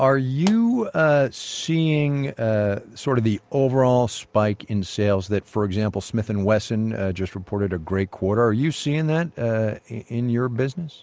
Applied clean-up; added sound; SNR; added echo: none; Explosion; 18 dB; none.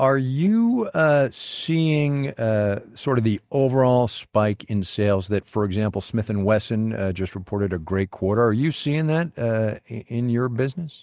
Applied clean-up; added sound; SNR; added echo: neural mask model DeepFilterNet 3.